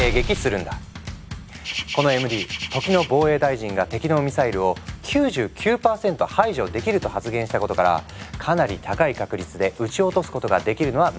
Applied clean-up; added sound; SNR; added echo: none; none; none; none.